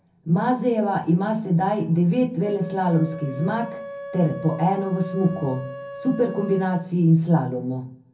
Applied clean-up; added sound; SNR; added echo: none; Wind instrument, woodwind instrument; 15 dB; reverberation time 0.3 s.